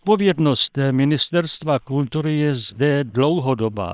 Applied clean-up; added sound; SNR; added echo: neural separator model SepFormer WHAM!.